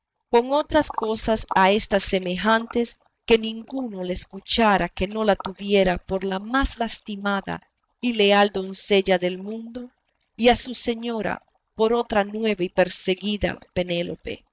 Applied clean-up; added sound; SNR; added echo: neural mask model DeepFilterNet 3.